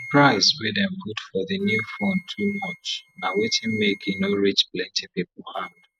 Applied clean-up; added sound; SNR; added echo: neural mask model RNNoise.